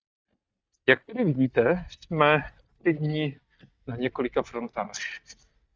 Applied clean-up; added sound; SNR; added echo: neural mask model DeepFilterNet 3.